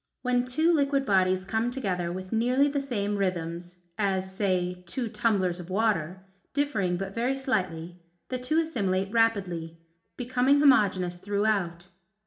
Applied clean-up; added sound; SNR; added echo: none; none; none; reverberation time 0.4 s.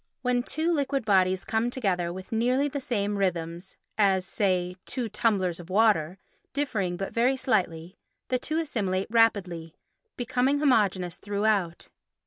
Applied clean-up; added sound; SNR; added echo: none; none; none; none.